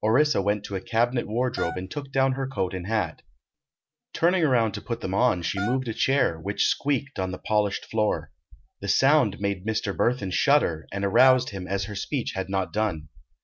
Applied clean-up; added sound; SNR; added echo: none; Wind instrument, woodwind instrument; 11 dB; none.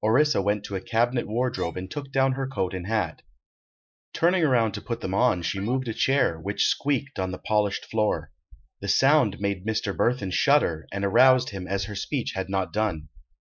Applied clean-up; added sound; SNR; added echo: neural mask model Resemble Enhance denoiser.